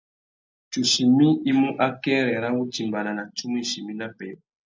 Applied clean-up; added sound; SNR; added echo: none; none; none; none.